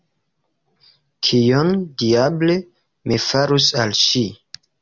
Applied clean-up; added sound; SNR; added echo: none; none; none; none.